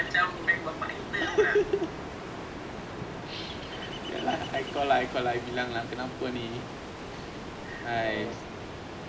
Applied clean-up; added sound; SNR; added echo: none; Ocean; 7 dB; reverberation time 1.5 s.